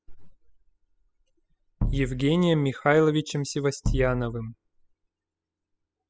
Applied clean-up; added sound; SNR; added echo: classical method spectral subtraction.